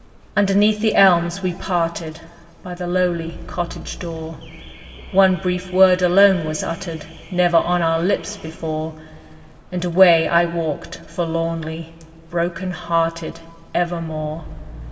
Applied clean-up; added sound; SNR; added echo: none; Alarm / Car; 19 dB; reverberation time 1.7 s.